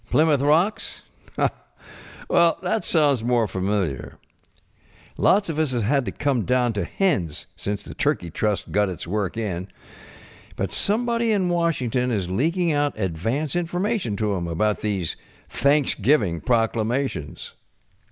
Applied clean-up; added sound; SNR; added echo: none; none; none; none.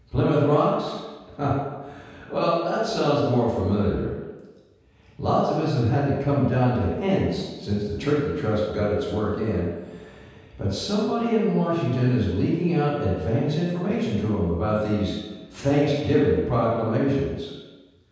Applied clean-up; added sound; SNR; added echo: none; none; none; reverberation time 1.2 s.